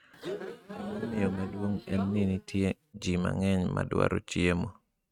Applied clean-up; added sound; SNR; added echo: neural mask model RNNoise.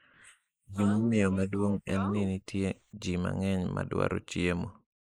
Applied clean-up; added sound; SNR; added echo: neural mask model Resemble Enhance denoiser.